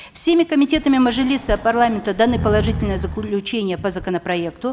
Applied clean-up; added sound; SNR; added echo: none; Breathing; 8 dB; none.